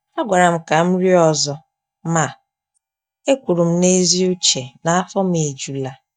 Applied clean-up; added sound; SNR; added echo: neural mask model DeepFilterNet 3.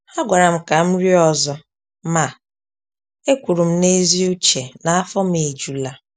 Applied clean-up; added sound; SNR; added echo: none; none; none; none.